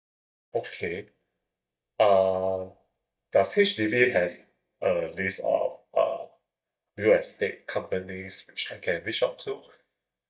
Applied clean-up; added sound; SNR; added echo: neural mask model DeepFilterNet 3.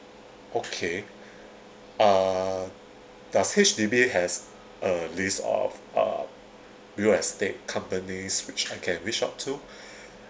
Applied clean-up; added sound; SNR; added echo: none; none; none; none.